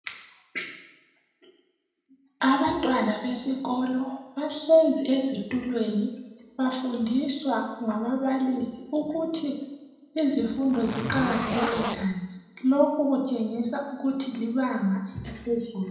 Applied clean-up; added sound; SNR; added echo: none; Zipper (clothing); 4 dB; reverberation time 0.9 s.